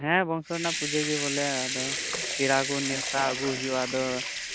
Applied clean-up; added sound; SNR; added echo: none; Sink (filling or washing) / Water tap, faucet / Liquid; 3 dB; none.